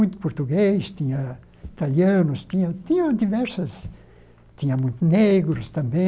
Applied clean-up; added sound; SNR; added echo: none; none; none; none.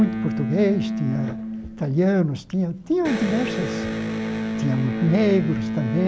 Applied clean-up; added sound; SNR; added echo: none; Electric guitar; 4 dB; none.